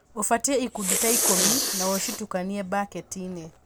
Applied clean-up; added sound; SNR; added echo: none; Respiratory sounds; -1 dB; none.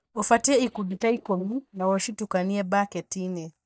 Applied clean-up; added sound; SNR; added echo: neural mask model DeepFilterNet 3.